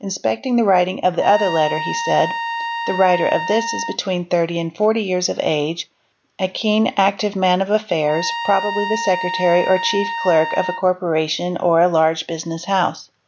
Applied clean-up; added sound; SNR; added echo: none; Trumpet; 7 dB; none.